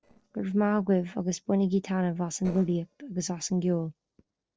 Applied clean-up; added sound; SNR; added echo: neural separator model SepFormer DNS4.